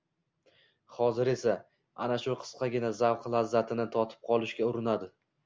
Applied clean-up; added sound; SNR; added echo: none; none; none; none.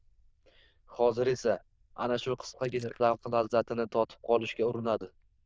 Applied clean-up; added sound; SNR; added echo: neural diffusion model UNIVERSE++.